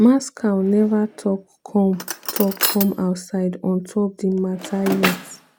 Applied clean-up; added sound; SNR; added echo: none; Drawer open or close; 9 dB; none.